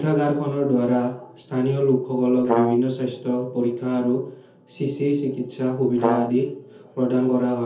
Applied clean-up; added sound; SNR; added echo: none; Brass instrument; 2 dB; reverberation time 0.5 s.